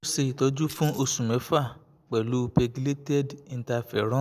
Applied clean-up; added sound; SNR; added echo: none; Tambourine; 18 dB; none.